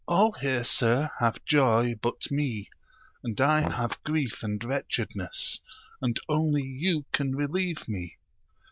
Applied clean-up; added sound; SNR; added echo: neural diffusion model UNIVERSE++.